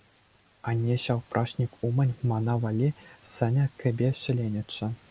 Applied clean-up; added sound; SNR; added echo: none; none; none; none.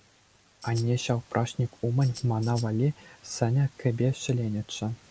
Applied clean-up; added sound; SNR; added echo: none; Tambourine; 17 dB; none.